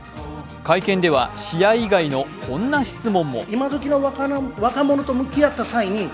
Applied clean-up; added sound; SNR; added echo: none; none; none; none.